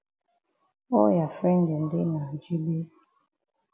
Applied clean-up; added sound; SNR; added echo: none; none; none; none.